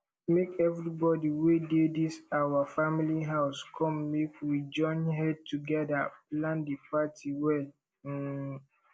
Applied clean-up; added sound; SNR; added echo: none; none; none; none.